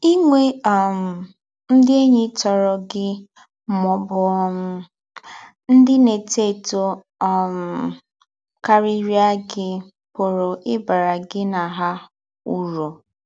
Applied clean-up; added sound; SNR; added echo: none; none; none; none.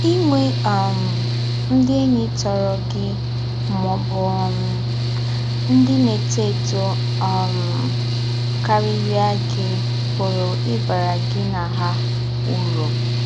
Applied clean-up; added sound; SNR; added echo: none; Mechanical fan / Engine; -2 dB; none.